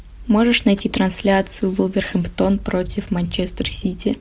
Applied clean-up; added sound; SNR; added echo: none; none; none; none.